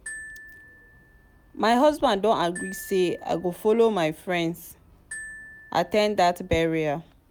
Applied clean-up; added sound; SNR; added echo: none; Glockenspiel; 19 dB; none.